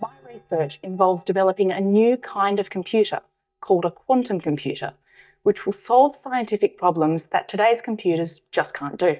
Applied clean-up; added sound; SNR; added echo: neural mask model DeepFilterNet 3.